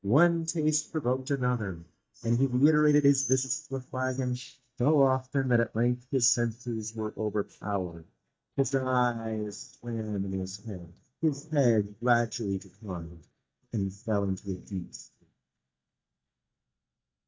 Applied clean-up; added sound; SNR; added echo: neural mask model DeepFilterNet 3.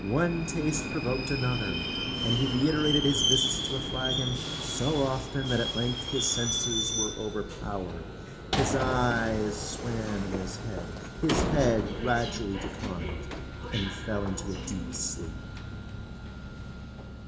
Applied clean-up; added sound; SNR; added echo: none; Subway, metro, underground; 2 dB; reverberation time 0.4 s.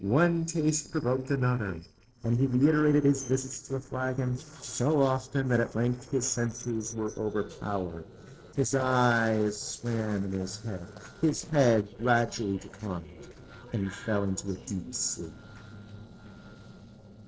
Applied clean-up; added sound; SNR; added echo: neural separator model SepFormer DNS4.